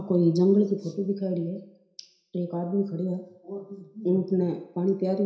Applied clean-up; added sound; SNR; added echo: none; none; none; reverberation time 0.7 s.